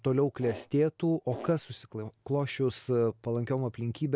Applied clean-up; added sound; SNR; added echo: none; Fart; 13 dB; none.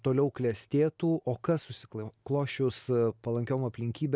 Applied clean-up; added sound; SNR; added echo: none; none; none; none.